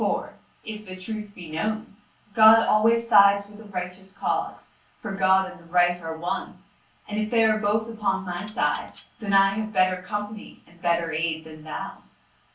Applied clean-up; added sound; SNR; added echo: none; Cutlery, silverware; 15 dB; reverberation time 0.2 s.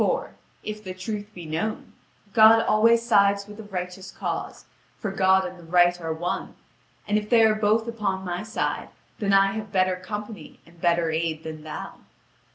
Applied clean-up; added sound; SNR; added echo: none; none; none; none.